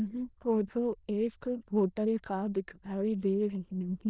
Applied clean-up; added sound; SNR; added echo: neural diffusion model UNIVERSE++.